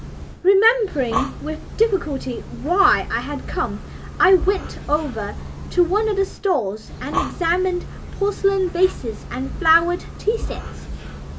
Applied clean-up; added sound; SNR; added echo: none; Breathing; 9 dB; none.